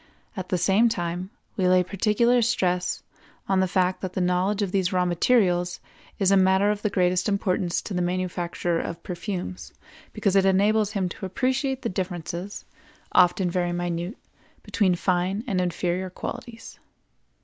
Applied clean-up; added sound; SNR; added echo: none; none; none; none.